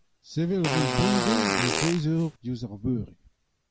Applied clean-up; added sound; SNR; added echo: none; Fart; 0 dB; none.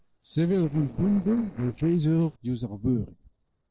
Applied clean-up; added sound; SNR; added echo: neural separator model SepFormer DNS4.